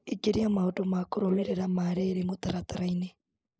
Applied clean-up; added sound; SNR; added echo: neural mask model Resemble Enhance denoiser.